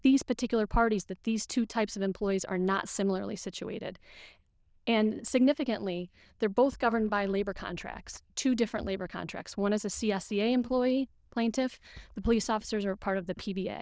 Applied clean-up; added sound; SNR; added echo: neural diffusion model UNIVERSE++.